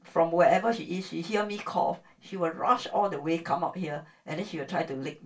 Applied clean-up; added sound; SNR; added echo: none; none; none; reverberation time 0.2 s.